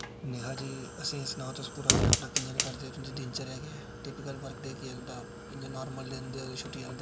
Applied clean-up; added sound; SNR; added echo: none; Fire; -4 dB; none.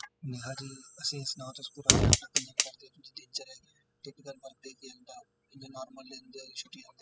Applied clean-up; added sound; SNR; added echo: classical method spectral subtraction.